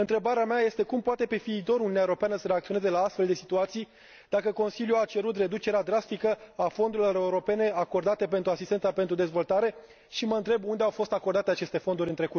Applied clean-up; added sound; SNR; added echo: none; none; none; none.